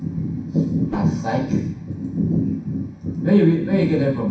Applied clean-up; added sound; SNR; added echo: none; Whoosh, swoosh, swish; 12 dB; reverberation time 0.6 s.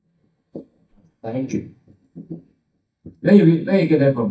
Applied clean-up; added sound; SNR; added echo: neural mask model DeepFilterNet 3.